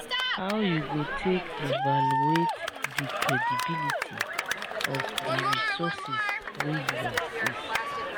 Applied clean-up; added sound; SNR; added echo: none; Cheering; -4 dB; none.